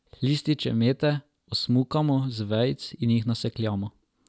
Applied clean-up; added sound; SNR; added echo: none; none; none; none.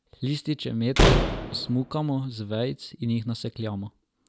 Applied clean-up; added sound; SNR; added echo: none; Slam; -5 dB; none.